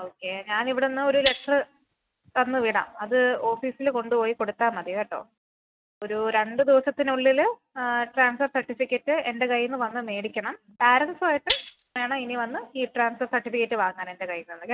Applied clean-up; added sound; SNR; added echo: neural mask model RNNoise.